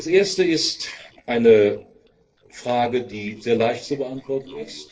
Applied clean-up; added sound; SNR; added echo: neural separator model SepFormer DNS4.